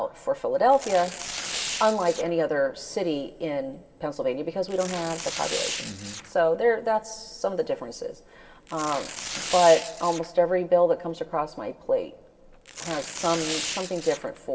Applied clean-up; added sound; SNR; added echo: none; Tearing; 11 dB; reverberation time 1.2 s.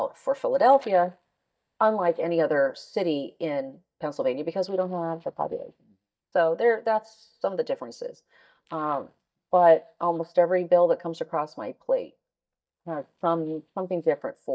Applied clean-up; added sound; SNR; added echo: neural mask model DeepFilterNet 3.